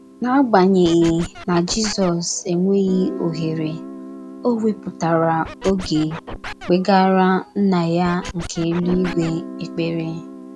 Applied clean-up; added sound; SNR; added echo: none; Guitar + Scratching (performance technique); 14 dB; none.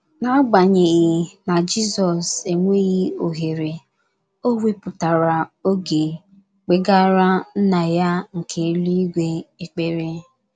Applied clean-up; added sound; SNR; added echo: none; none; none; none.